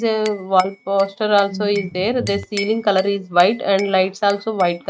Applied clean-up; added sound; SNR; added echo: neural mask model RNNoise.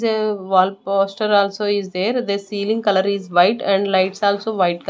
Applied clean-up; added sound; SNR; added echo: none; none; none; none.